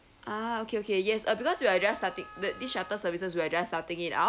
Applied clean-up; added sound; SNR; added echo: none; Wind instrument, woodwind instrument; 19 dB; none.